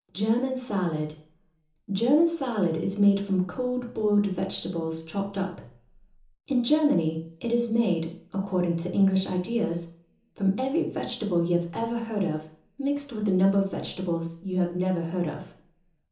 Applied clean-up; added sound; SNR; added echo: none; none; none; reverberation time 1.2 s.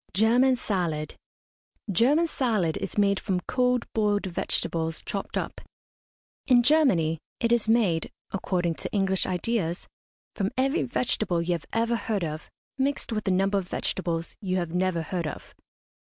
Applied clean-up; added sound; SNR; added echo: none; none; none; none.